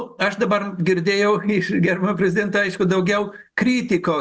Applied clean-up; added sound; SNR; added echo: none; none; none; none.